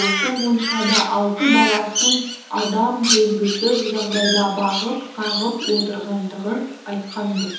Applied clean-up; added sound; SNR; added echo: none; Crow; 4 dB; reverberation time 1.3 s.